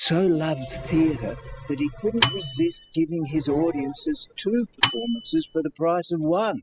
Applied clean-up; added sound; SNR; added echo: classical method spectral subtraction.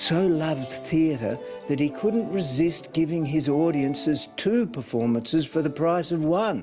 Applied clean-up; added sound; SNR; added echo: none; none; none; none.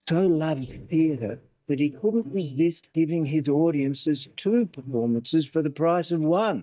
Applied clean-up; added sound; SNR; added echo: neural mask model DeepFilterNet 3.